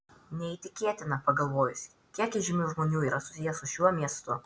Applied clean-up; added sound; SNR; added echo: none; none; none; none.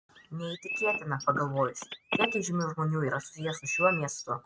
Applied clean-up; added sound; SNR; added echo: neural mask model RNNoise.